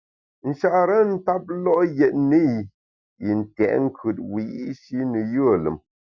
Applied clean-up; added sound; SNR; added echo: none; none; none; none.